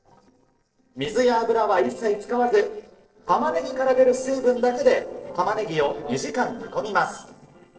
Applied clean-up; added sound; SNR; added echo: neural separator model SepFormer DNS4.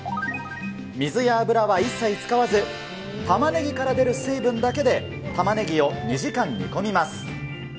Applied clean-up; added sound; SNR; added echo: none; none; none; none.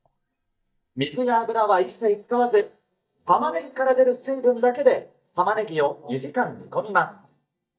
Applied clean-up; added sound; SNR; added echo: neural mask model DeepFilterNet 3.